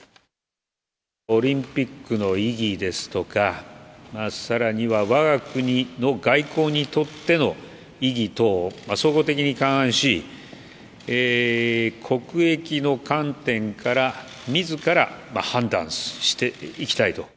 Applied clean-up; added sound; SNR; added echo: none; none; none; none.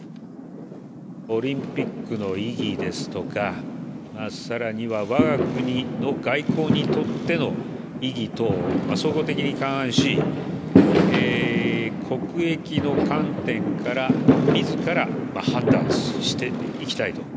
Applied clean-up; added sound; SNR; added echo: none; Fireworks; -3 dB; none.